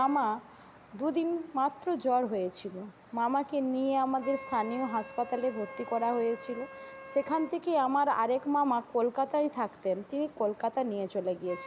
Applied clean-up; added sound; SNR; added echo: none; Wind instrument, woodwind instrument; 19 dB; none.